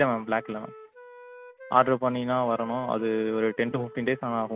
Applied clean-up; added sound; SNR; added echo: none; Wind instrument, woodwind instrument; 19 dB; none.